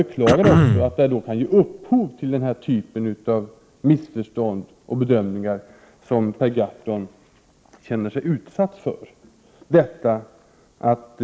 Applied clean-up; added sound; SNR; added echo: none; Cough; -2 dB; none.